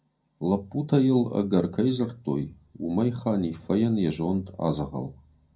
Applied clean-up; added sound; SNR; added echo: none; none; none; reverberation time 0.2 s.